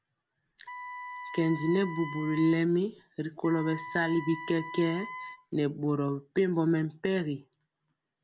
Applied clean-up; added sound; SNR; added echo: none; Wind instrument, woodwind instrument; 12 dB; none.